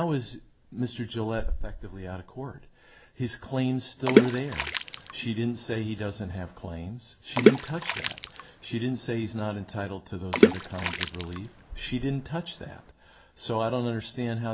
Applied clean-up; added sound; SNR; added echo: none; Water / Splash, splatter; -4 dB; none.